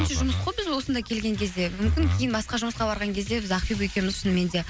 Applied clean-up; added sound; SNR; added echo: none; none; none; none.